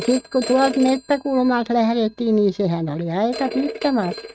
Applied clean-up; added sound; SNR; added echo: neural mask model RNNoise.